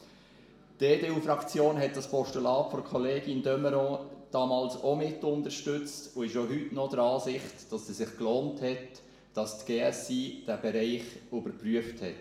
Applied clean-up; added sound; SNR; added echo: none; none; none; reverberation time 0.8 s.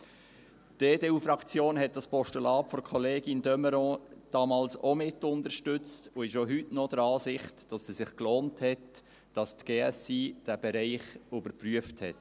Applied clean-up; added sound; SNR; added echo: none; none; none; none.